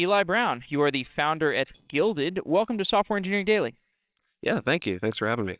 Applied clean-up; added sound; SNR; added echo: neural separator model SepFormer WHAMR!.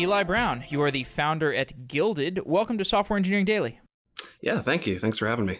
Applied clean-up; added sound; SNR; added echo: none; none; none; none.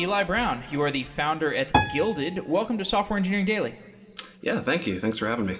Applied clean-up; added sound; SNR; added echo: none; Piano; 6 dB; reverberation time 1.5 s.